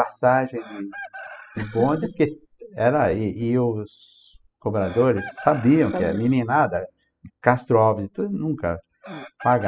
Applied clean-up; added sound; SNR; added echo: classical method spectral subtraction.